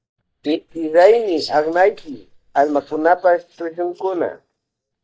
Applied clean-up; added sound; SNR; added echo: neural mask model DeepFilterNet 3.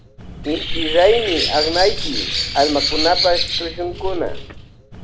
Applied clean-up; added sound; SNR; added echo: none; Bird; 2 dB; none.